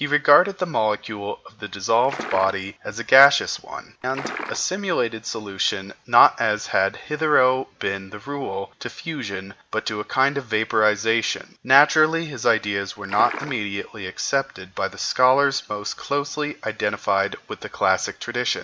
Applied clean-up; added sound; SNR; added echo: none; Liquid; 9 dB; none.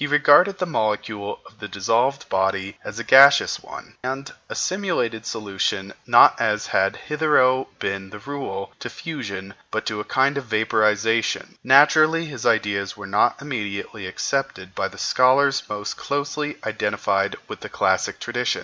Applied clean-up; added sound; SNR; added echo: none; none; none; none.